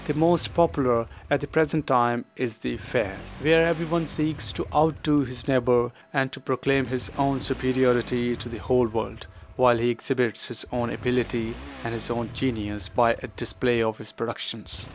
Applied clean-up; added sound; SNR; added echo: none; Motorcycle / Accelerating, revving, vroom; 16 dB; none.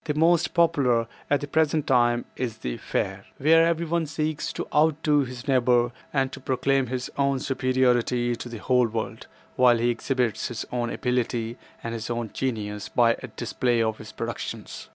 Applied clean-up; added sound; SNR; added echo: none; none; none; none.